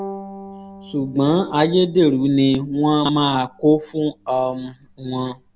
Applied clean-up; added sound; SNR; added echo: none; Bowed string instrument; 20 dB; none.